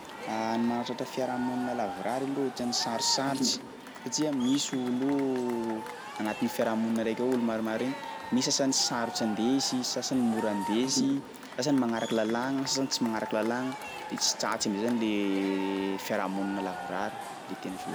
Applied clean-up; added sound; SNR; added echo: none; Crowd / Cheering; 9 dB; none.